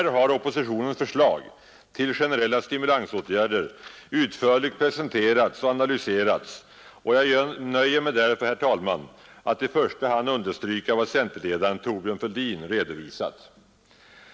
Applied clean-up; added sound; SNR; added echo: none; none; none; none.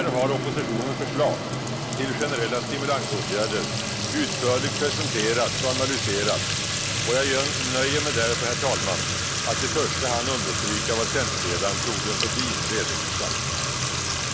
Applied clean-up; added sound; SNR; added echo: none; Fill (with liquid) / Trickle, dribble / Sink (filling or washing); -2 dB; none.